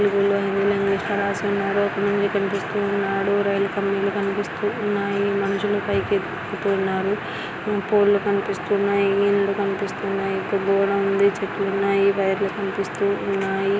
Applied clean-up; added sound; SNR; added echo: none; none; none; none.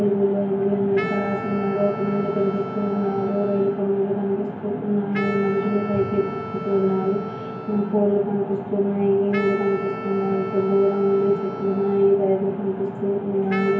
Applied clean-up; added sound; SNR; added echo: none; Wind instrument, woodwind instrument; 13 dB; reverberation time 0.9 s.